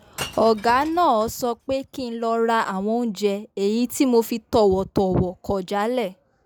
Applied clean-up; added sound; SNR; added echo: none; Shatter / Crushing; 19 dB; none.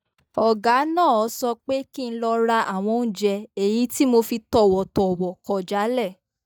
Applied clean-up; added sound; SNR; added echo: neural mask model DeepFilterNet 3.